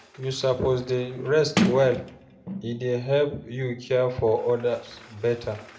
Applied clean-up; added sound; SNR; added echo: none; Sliding door; 9 dB; reverberation time 0.5 s.